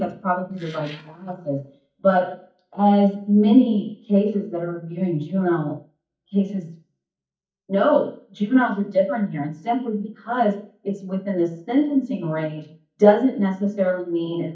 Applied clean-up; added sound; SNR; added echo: neural mask model DeepFilterNet 3.